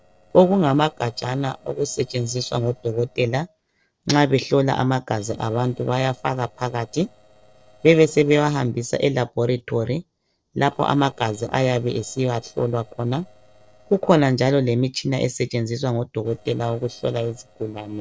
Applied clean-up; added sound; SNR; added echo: neural separator model SepFormer DNS4.